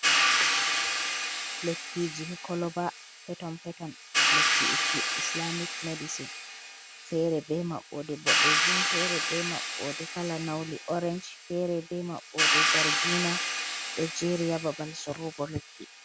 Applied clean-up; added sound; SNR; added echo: none; Hi-hat; -5 dB; none.